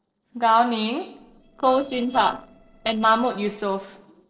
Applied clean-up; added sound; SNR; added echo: neural separator model SepFormer DNS4.